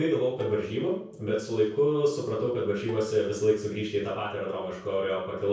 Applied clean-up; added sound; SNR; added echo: neural separator model SepFormer DNS4.